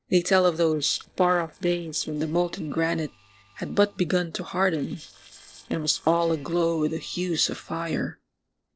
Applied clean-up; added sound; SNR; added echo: neural separator model SepFormer DNS4.